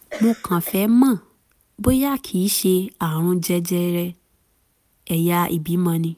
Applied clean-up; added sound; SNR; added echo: none; Cough; 15 dB; none.